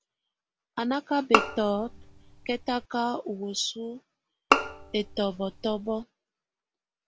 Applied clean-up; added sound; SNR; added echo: none; Bowed string instrument; -2 dB; none.